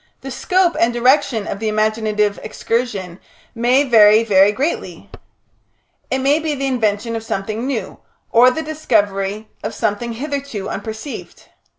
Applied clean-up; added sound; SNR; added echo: none; none; none; none.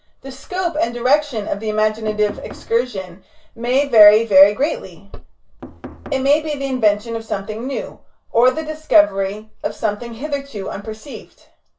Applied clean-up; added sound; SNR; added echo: none; Knock; 16 dB; reverberation time 0.1 s.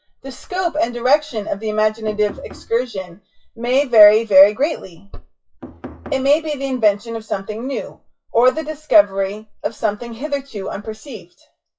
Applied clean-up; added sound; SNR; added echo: classical method WPE with log-MMSE.